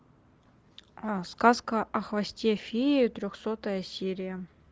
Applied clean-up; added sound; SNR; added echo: none; none; none; none.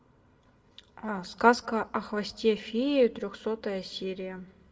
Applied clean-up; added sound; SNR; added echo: none; none; none; reverberation time 0.4 s.